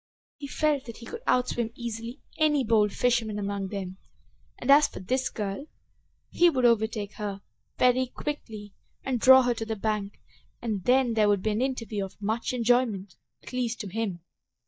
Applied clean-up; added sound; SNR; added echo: neural mask model DeepFilterNet 3.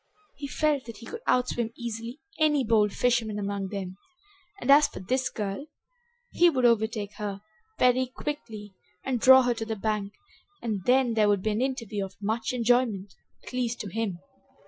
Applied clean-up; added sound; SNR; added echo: classical method Wiener filter.